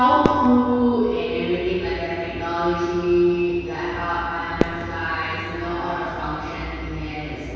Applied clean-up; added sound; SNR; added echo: none; Fireworks; 10 dB; reverberation time 2.2 s.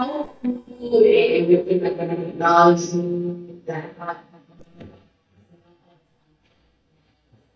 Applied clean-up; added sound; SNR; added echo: neural mask model DeepFilterNet 3.